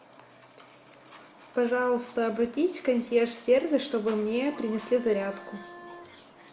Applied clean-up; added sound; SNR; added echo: none; Bowed string instrument; 20 dB; reverberation time 1.2 s.